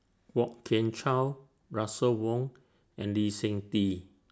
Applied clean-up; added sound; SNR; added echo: none; none; none; none.